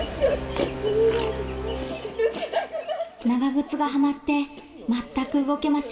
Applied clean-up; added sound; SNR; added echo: none; Brass instrument; 11 dB; reverberation time 2.7 s.